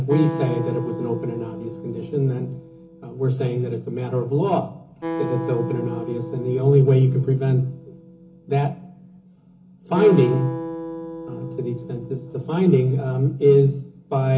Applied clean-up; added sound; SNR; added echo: none; Acoustic guitar; 12 dB; reverberation time 0.3 s.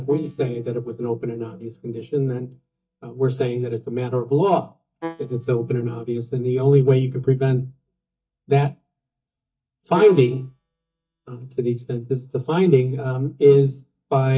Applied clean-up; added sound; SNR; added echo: neural mask model DeepFilterNet 3.